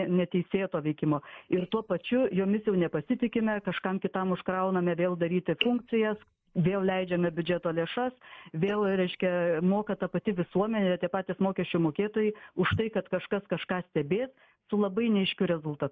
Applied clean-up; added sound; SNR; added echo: neural mask model Resemble Enhance denoiser.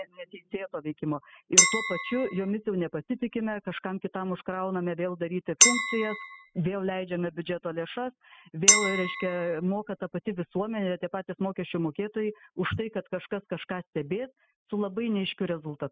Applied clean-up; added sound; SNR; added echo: classical method spectral subtraction.